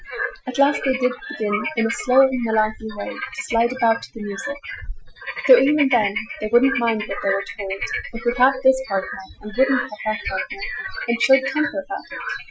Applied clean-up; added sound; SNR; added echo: classical method Wiener filter.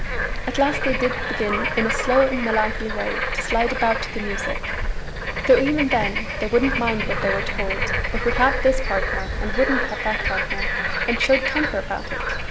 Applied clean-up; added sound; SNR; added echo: none; Bird / Frog; 0 dB; none.